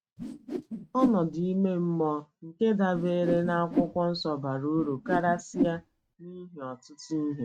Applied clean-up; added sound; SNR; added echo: neural mask model RNNoise.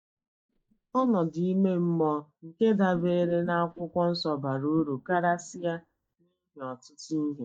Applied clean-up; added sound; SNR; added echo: neural mask model DeepFilterNet 3.